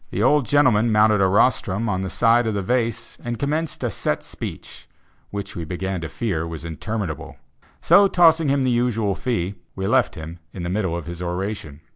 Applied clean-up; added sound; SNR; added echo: none; none; none; none.